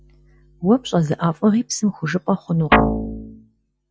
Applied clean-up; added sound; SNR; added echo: classical method log-MMSE.